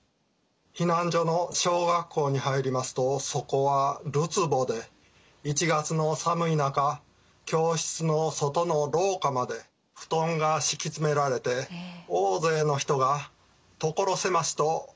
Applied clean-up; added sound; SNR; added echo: none; none; none; none.